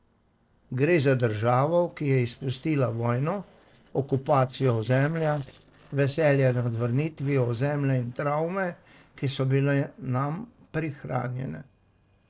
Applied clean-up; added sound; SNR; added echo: neural separator model SepFormer DNS4.